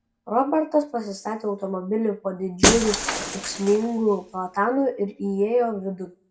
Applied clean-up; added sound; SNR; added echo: none; Shatter; 5 dB; reverberation time 0.4 s.